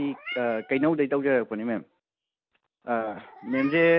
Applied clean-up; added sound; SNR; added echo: none; Meow; 18 dB; none.